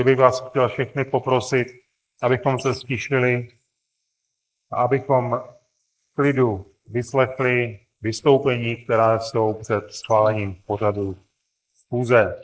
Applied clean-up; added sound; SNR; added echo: neural mask model Resemble Enhance denoiser.